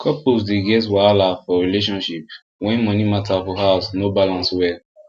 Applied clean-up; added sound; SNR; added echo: none; none; none; none.